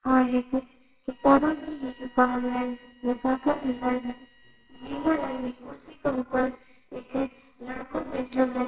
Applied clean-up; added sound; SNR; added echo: neural separator model SepFormer WHAMR!.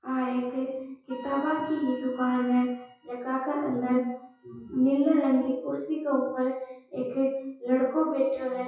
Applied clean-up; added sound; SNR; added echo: classical method WPE with log-MMSE.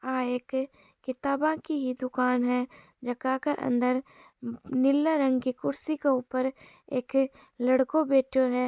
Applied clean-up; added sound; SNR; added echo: none; none; none; none.